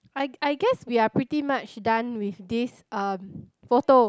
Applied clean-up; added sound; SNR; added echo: none; none; none; none.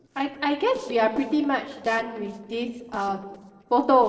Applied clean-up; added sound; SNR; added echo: neural separator model SepFormer DNS4.